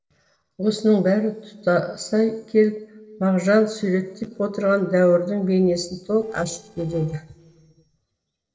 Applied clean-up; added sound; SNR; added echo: neural separator model SepFormer DNS4.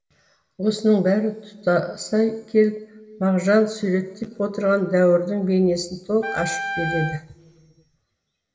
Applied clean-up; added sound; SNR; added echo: none; Wind instrument, woodwind instrument; 9 dB; reverberation time 2.2 s.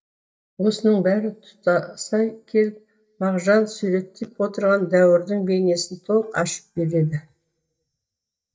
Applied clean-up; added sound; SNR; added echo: neural mask model DeepFilterNet 3.